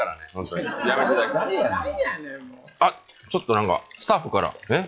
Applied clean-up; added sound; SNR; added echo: classical method log-MMSE.